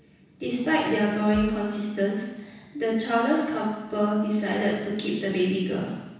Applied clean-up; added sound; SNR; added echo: none; Bass drum; 15 dB; reverberation time 1.1 s.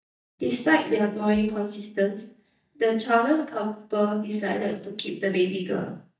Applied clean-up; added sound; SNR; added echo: neural mask model DeepFilterNet 3.